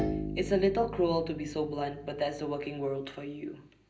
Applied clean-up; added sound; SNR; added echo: none; Bowed string instrument; 8 dB; reverberation time 0.5 s.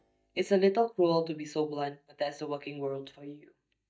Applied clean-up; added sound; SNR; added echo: neural mask model DeepFilterNet 3.